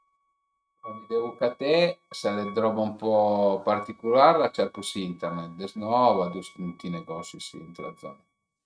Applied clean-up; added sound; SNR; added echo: neural mask model RNNoise.